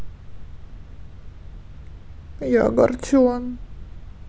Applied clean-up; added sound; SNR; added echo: none; none; none; none.